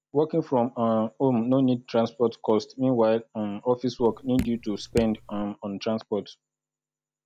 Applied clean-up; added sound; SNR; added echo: none; Drip; 12 dB; none.